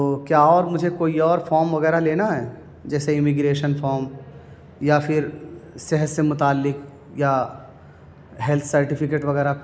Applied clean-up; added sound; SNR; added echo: none; none; none; none.